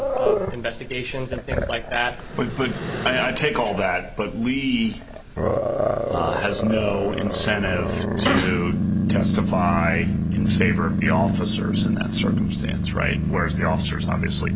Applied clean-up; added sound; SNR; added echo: none; Growling; -1 dB; none.